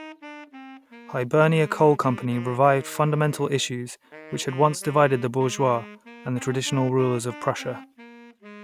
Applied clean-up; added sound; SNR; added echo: none; Wind instrument, woodwind instrument; 19 dB; none.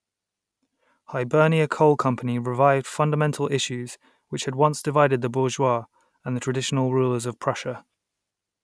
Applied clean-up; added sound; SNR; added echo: none; none; none; none.